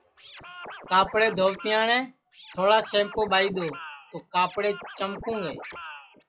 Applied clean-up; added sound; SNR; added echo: classical method log-MMSE.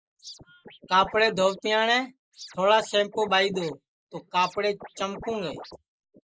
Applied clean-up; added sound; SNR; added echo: neural mask model Resemble Enhance denoiser.